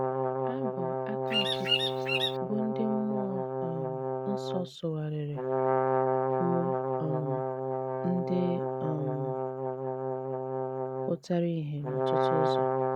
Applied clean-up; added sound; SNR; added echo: none; Brass instrument + Bird vocalization, bird call, bird song; -5 dB; none.